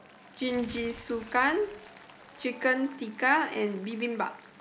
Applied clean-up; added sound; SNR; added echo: none; Crumpling, crinkling + Applause; 20 dB; none.